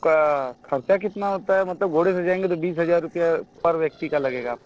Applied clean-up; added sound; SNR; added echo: neural separator model SepFormer DNS4.